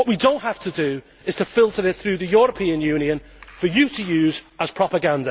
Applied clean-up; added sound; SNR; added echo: none; none; none; none.